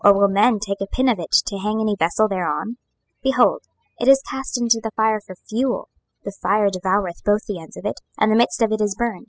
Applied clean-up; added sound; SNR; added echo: classical method spectral subtraction.